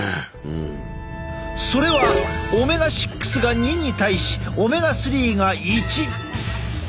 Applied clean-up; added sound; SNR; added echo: none; none; none; none.